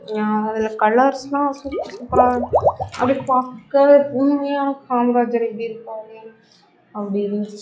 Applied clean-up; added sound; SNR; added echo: classical method log-MMSE.